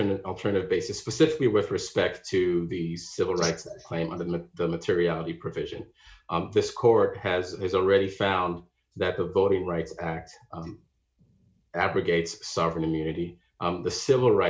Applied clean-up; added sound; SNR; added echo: none; none; none; none.